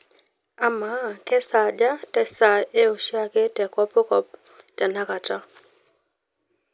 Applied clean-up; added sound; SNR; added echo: none; none; none; none.